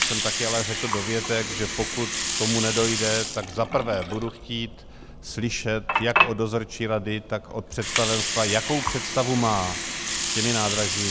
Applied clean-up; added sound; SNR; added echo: none; Water; 1 dB; none.